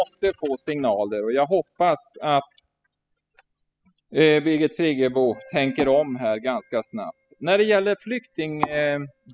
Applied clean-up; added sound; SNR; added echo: classical method spectral subtraction.